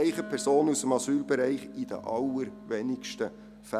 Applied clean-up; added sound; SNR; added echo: none; Wind instrument, woodwind instrument; 17 dB; none.